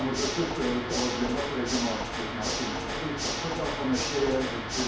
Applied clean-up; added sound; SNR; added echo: none; Water / Mechanisms; 1 dB; reverberation time 0.5 s.